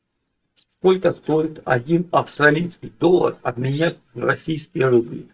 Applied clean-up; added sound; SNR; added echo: neural mask model DeepFilterNet 3.